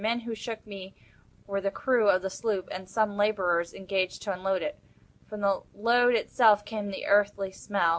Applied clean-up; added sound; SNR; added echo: none; none; none; none.